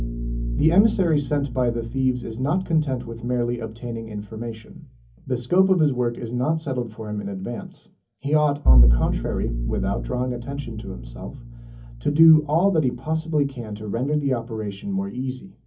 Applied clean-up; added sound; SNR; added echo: none; Bowed string instrument; 4 dB; reverberation time 0.3 s.